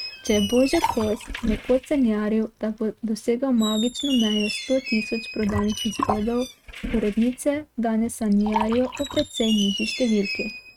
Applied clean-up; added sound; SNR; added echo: neural mask model RNNoise.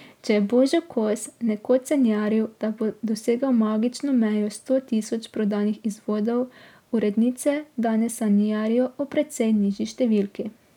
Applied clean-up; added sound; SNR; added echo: none; none; none; none.